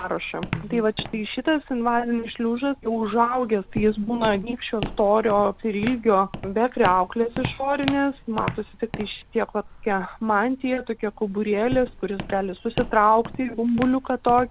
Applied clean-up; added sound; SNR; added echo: none; Walk, footsteps; 13 dB; none.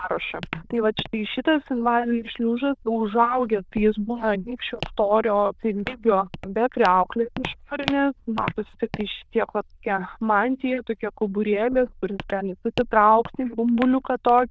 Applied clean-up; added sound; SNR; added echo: neural diffusion model UNIVERSE++.